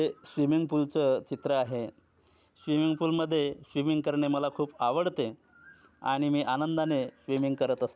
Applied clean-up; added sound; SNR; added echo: none; none; none; none.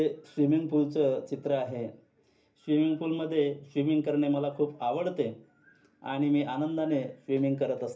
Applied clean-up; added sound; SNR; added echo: none; none; none; reverberation time 0.3 s.